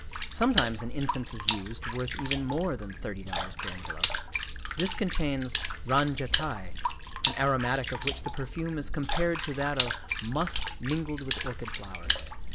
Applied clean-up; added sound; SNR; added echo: none; Water / Splash, splatter; -1 dB; none.